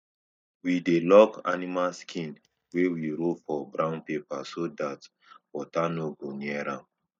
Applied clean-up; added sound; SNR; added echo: neural mask model DeepFilterNet 3.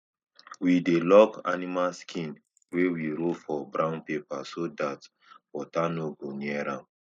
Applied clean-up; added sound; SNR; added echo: neural mask model Resemble Enhance denoiser.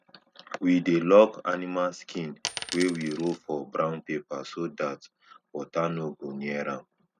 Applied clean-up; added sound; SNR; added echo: neural mask model RNNoise.